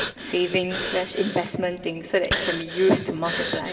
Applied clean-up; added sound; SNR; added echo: none; Breathing; 6 dB; reverberation time 1.6 s.